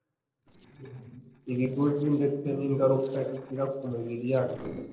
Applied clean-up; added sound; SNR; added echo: neural separator model SepFormer DNS4.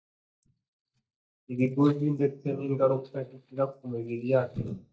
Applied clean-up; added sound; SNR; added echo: neural mask model DeepFilterNet 3.